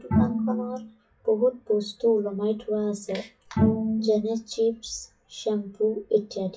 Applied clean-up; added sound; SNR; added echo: classical method WPE with log-MMSE.